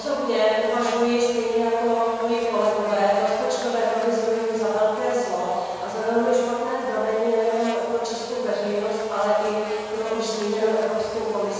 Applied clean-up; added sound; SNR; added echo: none; Buzz; 17 dB; reverberation time 1.8 s.